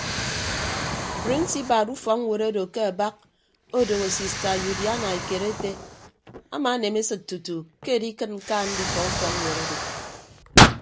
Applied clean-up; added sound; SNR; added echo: none; Explosion; 0 dB; none.